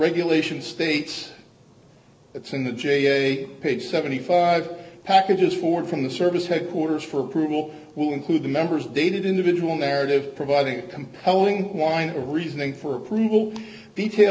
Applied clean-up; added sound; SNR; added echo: none; none; none; none.